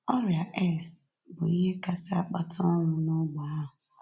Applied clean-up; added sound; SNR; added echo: none; none; none; none.